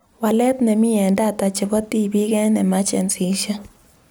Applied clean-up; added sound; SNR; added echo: none; none; none; none.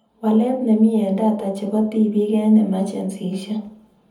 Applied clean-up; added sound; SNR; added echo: none; none; none; reverberation time 0.7 s.